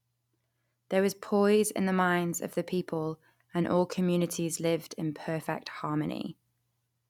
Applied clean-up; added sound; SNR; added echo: none; none; none; none.